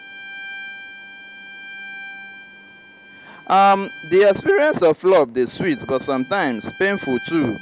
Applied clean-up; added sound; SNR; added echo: none; Bowed string instrument; 17 dB; none.